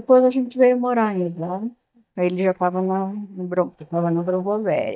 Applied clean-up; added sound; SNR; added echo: neural mask model DeepFilterNet 3.